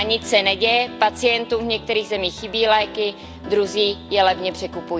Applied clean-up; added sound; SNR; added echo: none; Piano; 15 dB; none.